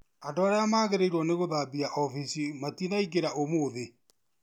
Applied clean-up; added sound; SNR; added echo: none; none; none; none.